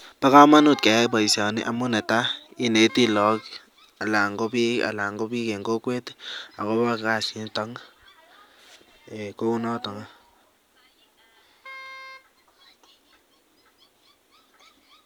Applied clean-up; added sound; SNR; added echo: none; Wind instrument, woodwind instrument; 20 dB; none.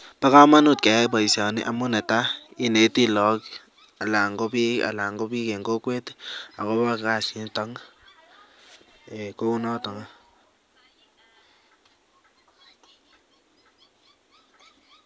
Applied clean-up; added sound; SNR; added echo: none; none; none; none.